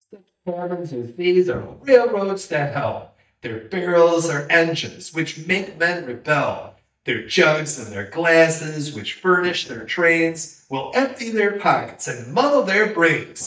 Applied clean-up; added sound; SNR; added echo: neural mask model DeepFilterNet 3.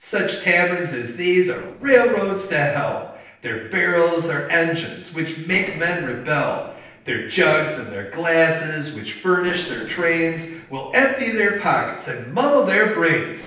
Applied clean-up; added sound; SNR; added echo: neural separator model SepFormer DNS4.